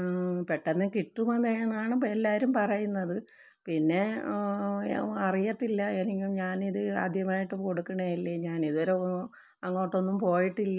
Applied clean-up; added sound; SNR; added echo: none; none; none; none.